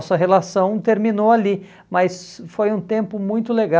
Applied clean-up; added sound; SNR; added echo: none; none; none; none.